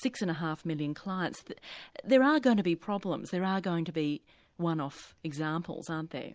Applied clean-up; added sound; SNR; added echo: none; none; none; none.